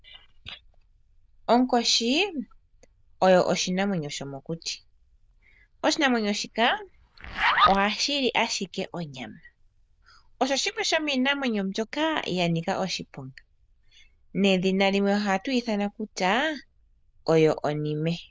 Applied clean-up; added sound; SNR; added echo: neural diffusion model UNIVERSE++.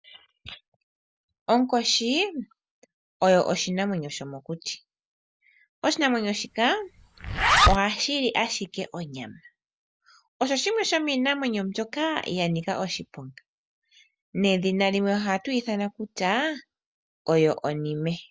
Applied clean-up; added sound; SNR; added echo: none; Zipper (clothing); -1 dB; none.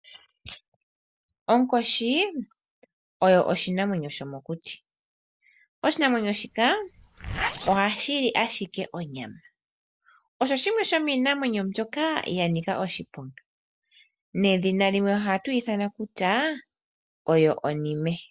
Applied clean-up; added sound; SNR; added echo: neural separator model SepFormer DNS4.